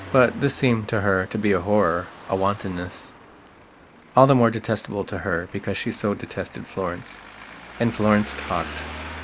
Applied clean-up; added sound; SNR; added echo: none; Traffic noise, roadway noise; 16 dB; none.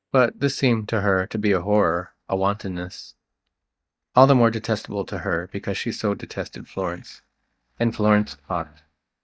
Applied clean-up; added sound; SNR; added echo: neural mask model DeepFilterNet 3.